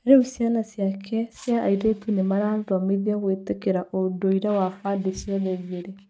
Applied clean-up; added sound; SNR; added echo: neural mask model RNNoise.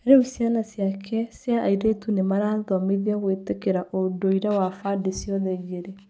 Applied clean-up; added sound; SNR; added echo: none; none; none; none.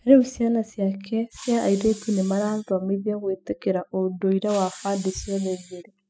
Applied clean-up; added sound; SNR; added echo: classical method spectral subtraction.